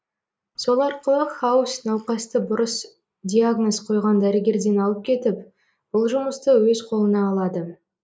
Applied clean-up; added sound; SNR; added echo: neural mask model Resemble Enhance denoiser.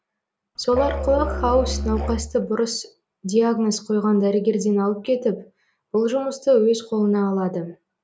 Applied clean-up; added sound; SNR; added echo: none; Musical instrument; 5 dB; none.